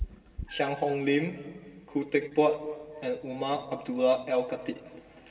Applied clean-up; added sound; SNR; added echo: none; Meow; 16 dB; reverberation time 2.3 s.